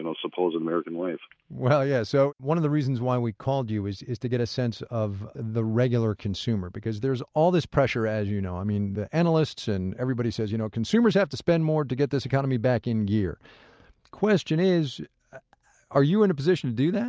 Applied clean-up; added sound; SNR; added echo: none; none; none; none.